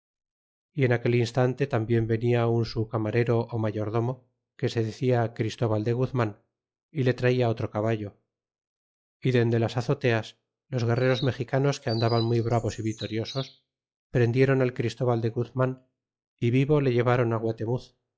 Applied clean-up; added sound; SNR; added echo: classical method log-MMSE.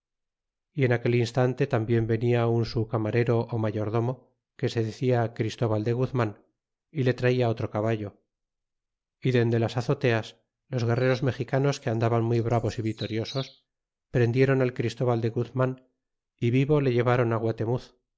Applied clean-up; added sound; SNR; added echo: neural mask model Resemble Enhance denoiser.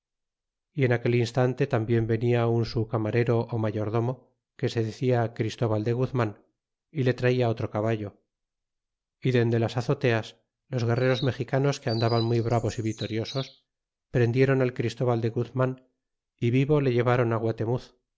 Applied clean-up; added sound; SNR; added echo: none; Chirp, tweet; 17 dB; none.